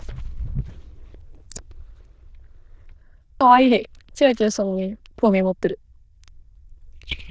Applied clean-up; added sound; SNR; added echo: neural diffusion model UNIVERSE++.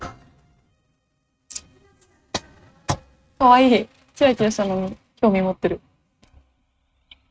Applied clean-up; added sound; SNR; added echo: neural mask model RNNoise.